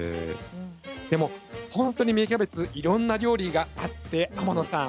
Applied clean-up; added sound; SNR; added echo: none; none; none; none.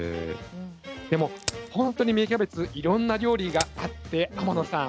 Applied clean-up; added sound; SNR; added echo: none; Crack; 14 dB; none.